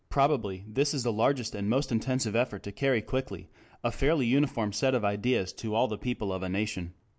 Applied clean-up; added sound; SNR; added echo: none; none; none; none.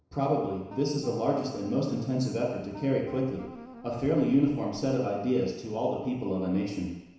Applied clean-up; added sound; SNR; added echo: none; Wind instrument, woodwind instrument; 17 dB; reverberation time 1.0 s.